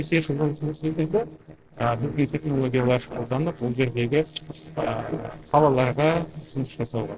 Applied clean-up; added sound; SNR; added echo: neural separator model SepFormer DNS4.